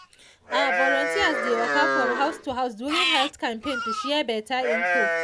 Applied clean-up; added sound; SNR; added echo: none; Livestock, farm animals, working animals; -1 dB; none.